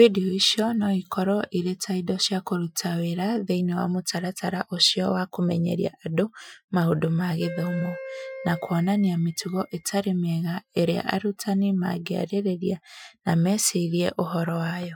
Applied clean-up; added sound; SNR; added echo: classical method Wiener filter.